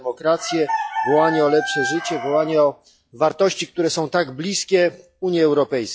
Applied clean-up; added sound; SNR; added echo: classical method log-MMSE.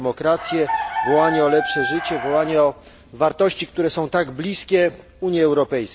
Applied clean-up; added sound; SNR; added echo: none; Chicken, rooster; 8 dB; none.